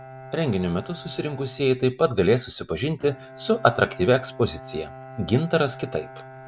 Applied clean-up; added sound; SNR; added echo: none; Bowed string instrument; 18 dB; none.